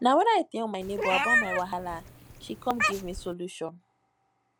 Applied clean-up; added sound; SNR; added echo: none; Meow; 0 dB; none.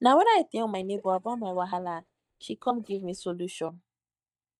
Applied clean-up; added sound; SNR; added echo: neural mask model DeepFilterNet 3.